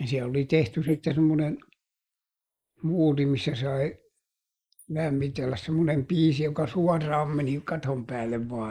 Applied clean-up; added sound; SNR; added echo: neural mask model Resemble Enhance denoiser.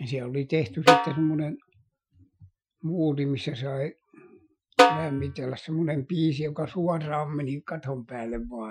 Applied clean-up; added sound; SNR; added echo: classical method Wiener filter.